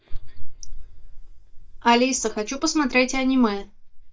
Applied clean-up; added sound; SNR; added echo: neural mask model DeepFilterNet 3.